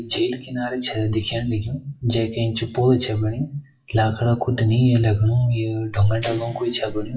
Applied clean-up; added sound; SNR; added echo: classical method WPE with log-MMSE.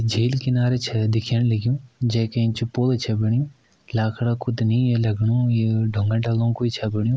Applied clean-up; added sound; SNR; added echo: none; none; none; none.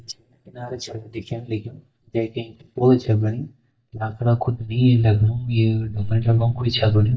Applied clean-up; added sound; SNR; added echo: neural mask model DeepFilterNet 3.